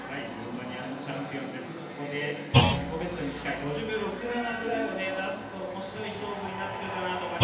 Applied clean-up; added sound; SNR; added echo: none; Thump, thud; 0 dB; reverberation time 0.9 s.